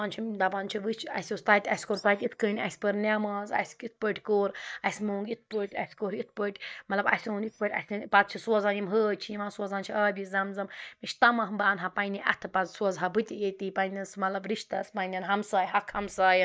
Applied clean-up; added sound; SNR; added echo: neural mask model DeepFilterNet 3.